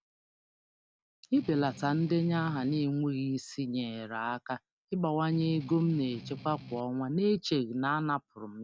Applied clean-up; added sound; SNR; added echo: none; Strum; 14 dB; none.